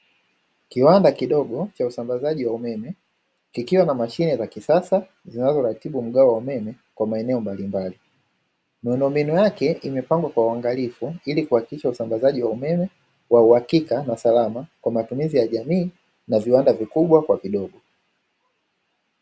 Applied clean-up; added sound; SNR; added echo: none; none; none; none.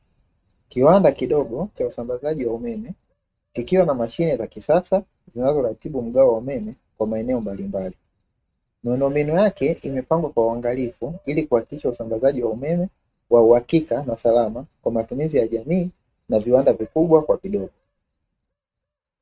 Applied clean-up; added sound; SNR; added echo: neural mask model RNNoise.